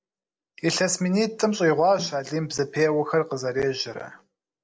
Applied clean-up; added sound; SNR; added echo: neural separator model SepFormer DNS4.